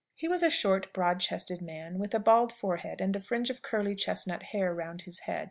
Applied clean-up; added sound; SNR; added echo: none; none; none; none.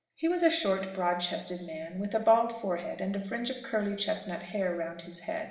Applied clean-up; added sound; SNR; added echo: none; none; none; reverberation time 1.2 s.